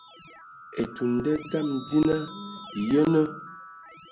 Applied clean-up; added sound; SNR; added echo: none; Keyboard (musical); 17 dB; none.